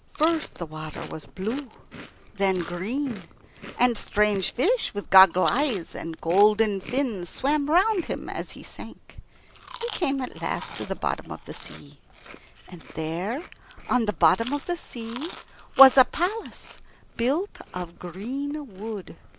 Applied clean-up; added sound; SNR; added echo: none; Chewing, mastication; 18 dB; none.